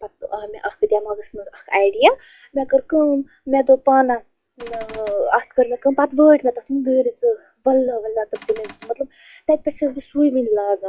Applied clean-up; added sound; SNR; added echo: classical method log-MMSE.